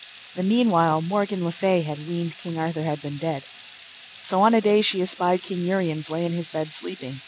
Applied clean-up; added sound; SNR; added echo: none; Water tap, faucet / Liquid; 15 dB; none.